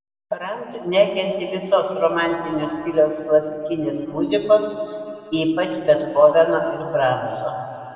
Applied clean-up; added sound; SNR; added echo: none; none; none; reverberation time 2.5 s.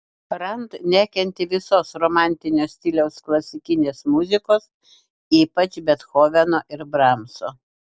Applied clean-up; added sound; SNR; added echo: none; none; none; none.